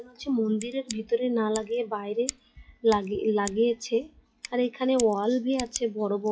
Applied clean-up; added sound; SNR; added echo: classical method WPE with log-MMSE.